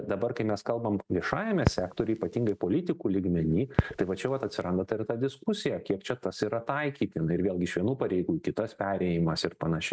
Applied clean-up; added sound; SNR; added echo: neural mask model RNNoise.